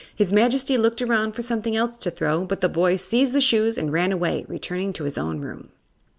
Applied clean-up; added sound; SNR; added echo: none; none; none; none.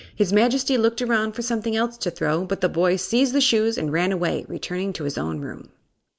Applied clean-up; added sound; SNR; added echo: neural mask model Resemble Enhance denoiser.